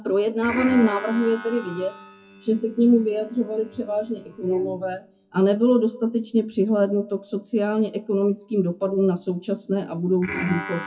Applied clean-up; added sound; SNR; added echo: classical method WPE with log-MMSE.